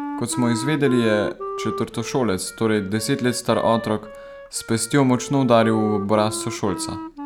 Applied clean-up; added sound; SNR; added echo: none; Wind instrument, woodwind instrument; 11 dB; none.